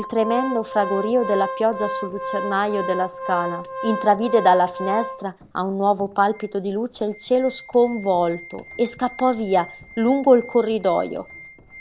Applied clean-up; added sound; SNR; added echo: none; Organ; 10 dB; none.